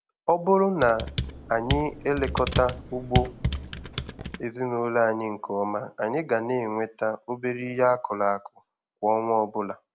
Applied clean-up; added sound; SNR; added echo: none; Computer keyboard; 4 dB; none.